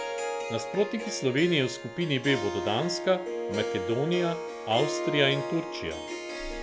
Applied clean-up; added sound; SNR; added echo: none; Harp; 5 dB; none.